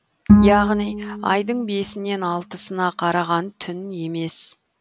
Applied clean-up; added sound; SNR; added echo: none; Bowed string instrument; -1 dB; none.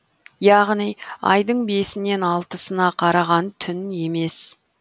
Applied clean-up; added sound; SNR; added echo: none; none; none; none.